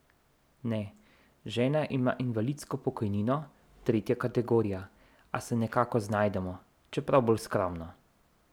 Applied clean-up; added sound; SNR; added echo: none; none; none; none.